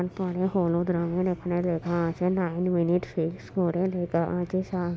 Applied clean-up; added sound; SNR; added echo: none; none; none; none.